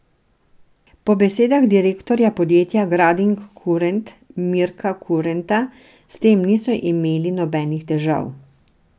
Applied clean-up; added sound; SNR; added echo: none; none; none; none.